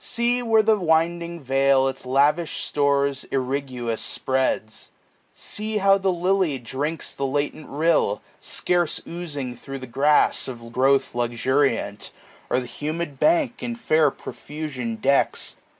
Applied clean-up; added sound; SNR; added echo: none; none; none; none.